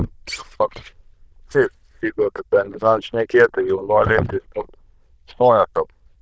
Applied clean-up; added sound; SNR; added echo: neural diffusion model UNIVERSE++.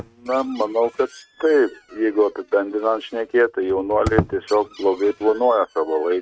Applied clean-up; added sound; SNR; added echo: neural mask model RNNoise.